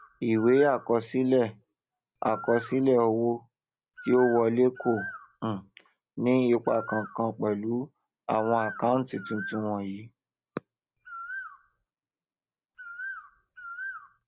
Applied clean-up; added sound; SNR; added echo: none; Bird; 15 dB; none.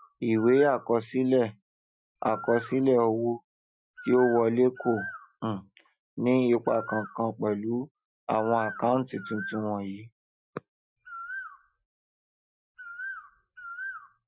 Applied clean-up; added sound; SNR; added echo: classical method Wiener filter.